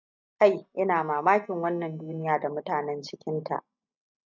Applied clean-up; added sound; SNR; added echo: neural mask model DeepFilterNet 3.